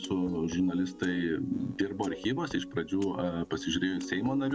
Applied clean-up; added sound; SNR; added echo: none; Piano; 13 dB; none.